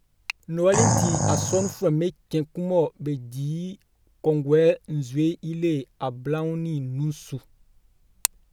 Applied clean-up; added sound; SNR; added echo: none; Animal; -1 dB; none.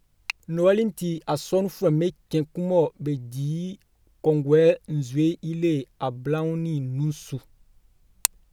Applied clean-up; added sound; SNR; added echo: none; none; none; none.